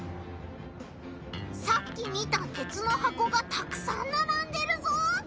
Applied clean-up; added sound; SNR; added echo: none; Electric guitar; 10 dB; none.